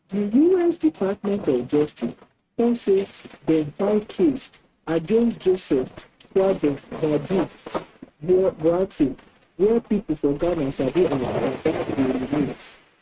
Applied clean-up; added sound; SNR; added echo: neural mask model RNNoise.